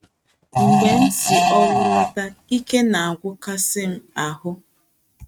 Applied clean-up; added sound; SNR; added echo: neural mask model RNNoise.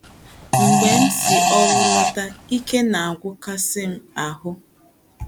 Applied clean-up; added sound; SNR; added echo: none; Fart; -4 dB; none.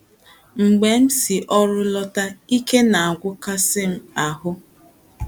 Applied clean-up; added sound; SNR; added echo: none; none; none; none.